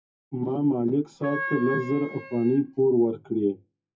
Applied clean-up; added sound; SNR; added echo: classical method WPE with log-MMSE.